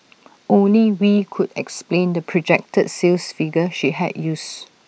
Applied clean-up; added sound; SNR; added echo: none; none; none; none.